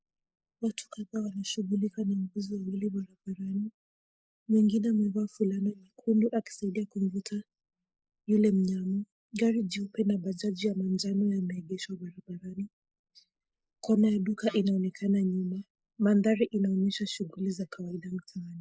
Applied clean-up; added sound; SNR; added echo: neural mask model Resemble Enhance denoiser.